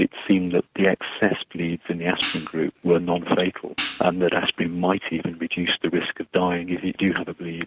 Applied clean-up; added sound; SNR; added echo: none; Hi-hat; 5 dB; none.